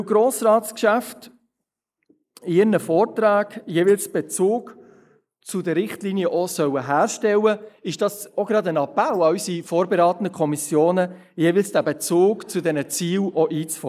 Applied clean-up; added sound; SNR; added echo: neural mask model Resemble Enhance denoiser.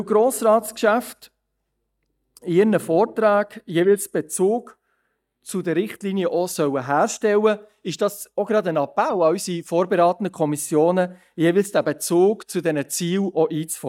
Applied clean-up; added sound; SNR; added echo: neural mask model DeepFilterNet 3.